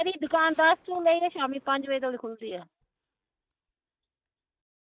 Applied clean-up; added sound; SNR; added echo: neural mask model DeepFilterNet 3.